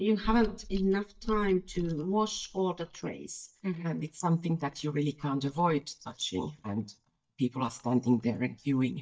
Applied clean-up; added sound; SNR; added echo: neural mask model DeepFilterNet 3.